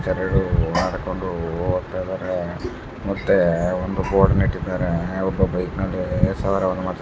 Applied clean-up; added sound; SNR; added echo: none; none; none; none.